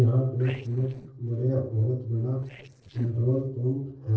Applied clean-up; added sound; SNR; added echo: neural separator model SepFormer DNS4.